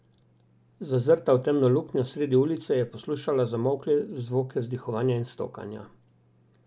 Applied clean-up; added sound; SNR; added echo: none; none; none; none.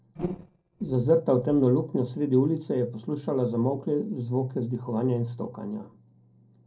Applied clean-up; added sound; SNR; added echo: neural separator model SepFormer DNS4.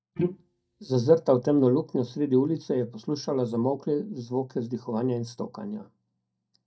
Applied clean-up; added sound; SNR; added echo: neural mask model DeepFilterNet 3.